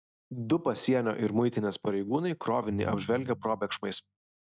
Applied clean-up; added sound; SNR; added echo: neural mask model RNNoise.